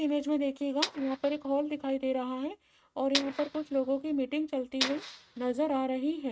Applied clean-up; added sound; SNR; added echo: neural mask model RNNoise.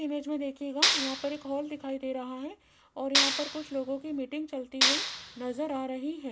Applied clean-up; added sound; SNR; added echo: none; Clapping; -5 dB; none.